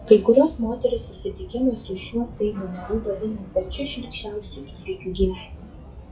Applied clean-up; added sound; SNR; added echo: classical method WPE with log-MMSE.